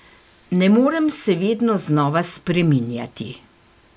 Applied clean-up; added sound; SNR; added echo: none; none; none; none.